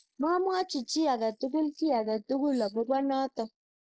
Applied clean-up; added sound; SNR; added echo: neural mask model Resemble Enhance denoiser.